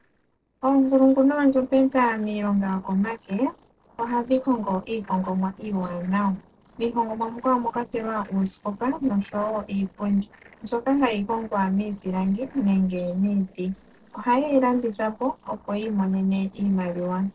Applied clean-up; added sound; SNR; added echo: neural separator model SepFormer DNS4.